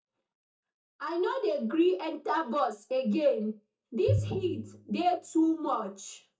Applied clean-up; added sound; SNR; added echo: neural mask model DeepFilterNet 3.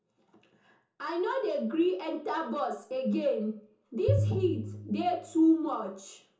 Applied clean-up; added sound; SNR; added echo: none; Piano; 3 dB; reverberation time 0.6 s.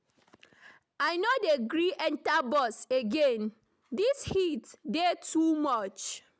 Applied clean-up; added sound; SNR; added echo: none; none; none; none.